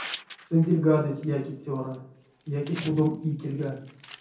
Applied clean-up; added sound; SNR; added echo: none; Tearing; 13 dB; reverberation time 0.6 s.